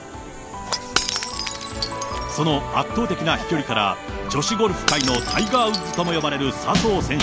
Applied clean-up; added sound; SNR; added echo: none; Shatter / Crushing; 8 dB; none.